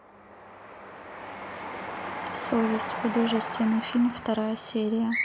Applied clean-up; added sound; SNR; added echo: none; Train; 8 dB; none.